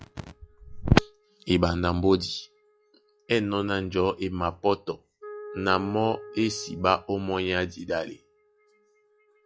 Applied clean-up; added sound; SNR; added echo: classical method log-MMSE.